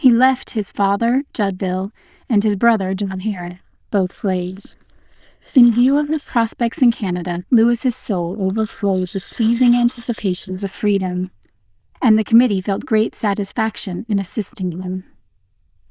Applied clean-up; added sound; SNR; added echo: neural diffusion model UNIVERSE++.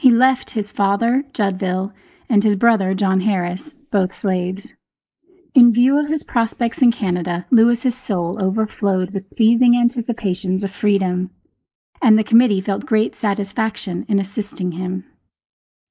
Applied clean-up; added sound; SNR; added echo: neural mask model Resemble Enhance denoiser.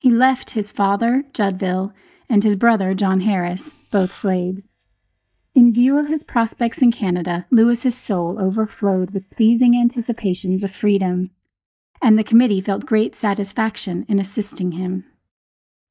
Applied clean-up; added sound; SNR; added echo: neural mask model DeepFilterNet 3.